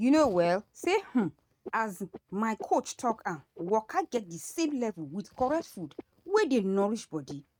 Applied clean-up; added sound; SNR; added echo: neural mask model RNNoise.